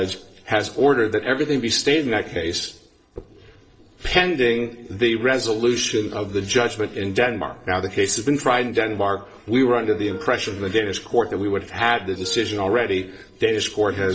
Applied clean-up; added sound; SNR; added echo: neural separator model SepFormer DNS4.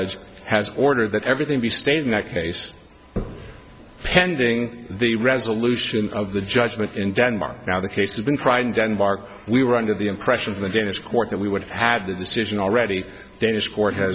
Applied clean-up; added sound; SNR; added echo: none; none; none; none.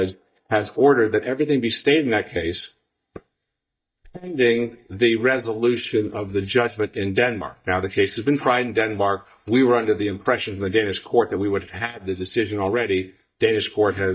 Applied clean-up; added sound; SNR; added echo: neural mask model DeepFilterNet 3.